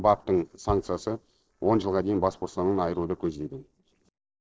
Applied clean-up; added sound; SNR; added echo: neural separator model SepFormer DNS4.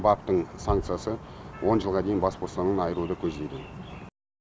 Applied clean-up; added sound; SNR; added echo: none; Bass drum; 12 dB; none.